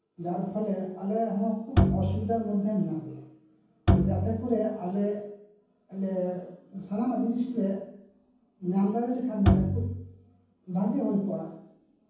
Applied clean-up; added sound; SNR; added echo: none; Bowed string instrument; -3 dB; reverberation time 0.9 s.